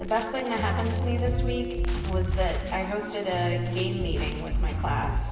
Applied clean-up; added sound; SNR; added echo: none; Crackle; 18 dB; reverberation time 1.3 s.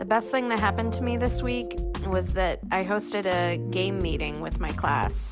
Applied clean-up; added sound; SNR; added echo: none; none; none; none.